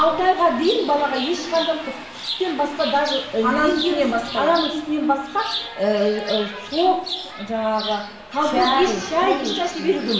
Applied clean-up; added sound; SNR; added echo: none; Chirp, tweet; 11 dB; reverberation time 0.9 s.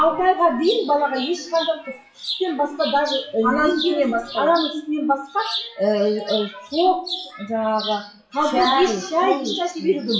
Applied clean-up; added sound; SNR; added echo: classical method WPE with log-MMSE.